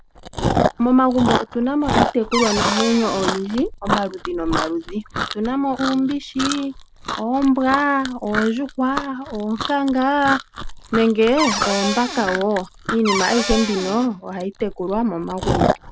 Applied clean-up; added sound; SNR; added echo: none; Chewing, mastication + Cupboard open or close / Door; 4 dB; none.